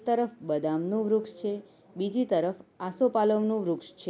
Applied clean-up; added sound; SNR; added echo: none; none; none; none.